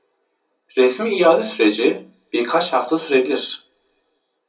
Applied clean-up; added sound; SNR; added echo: none; none; none; reverberation time 0.3 s.